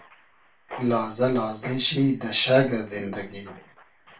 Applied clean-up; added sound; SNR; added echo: none; Mechanisms; 19 dB; reverberation time 0.3 s.